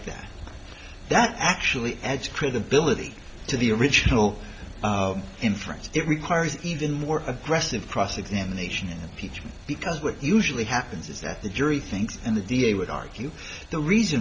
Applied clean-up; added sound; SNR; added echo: none; Train; 17 dB; none.